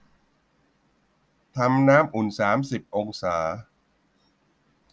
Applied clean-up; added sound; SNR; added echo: none; none; none; none.